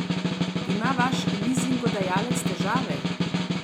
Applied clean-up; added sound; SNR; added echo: none; Snare drum; -3 dB; none.